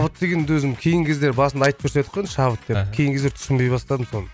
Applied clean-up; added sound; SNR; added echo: none; none; none; none.